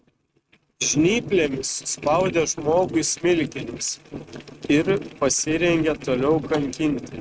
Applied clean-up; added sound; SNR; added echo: neural mask model RNNoise.